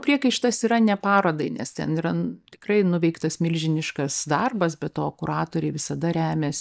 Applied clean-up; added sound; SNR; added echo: neural mask model DeepFilterNet 3.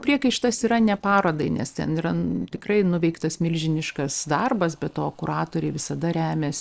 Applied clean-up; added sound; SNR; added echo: neural separator model SepFormer DNS4.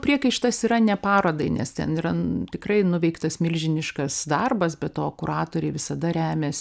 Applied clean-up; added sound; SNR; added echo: none; none; none; none.